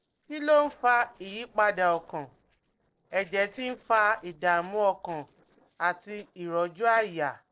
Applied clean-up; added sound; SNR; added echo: neural separator model SepFormer DNS4.